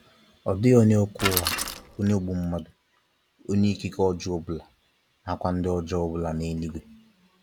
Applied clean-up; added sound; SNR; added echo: none; Bicycle; 4 dB; none.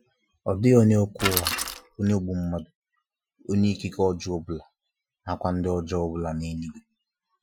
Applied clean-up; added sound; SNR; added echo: classical method Wiener filter.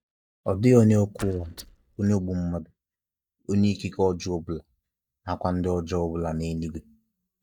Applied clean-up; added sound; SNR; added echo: neural mask model DeepFilterNet 3.